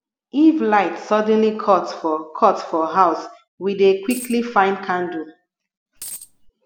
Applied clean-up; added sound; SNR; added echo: none; Coin (dropping); 16 dB; none.